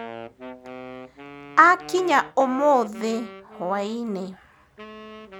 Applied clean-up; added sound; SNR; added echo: none; Wind instrument, woodwind instrument; 16 dB; none.